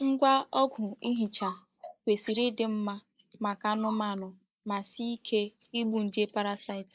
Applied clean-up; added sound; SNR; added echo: neural mask model Resemble Enhance denoiser.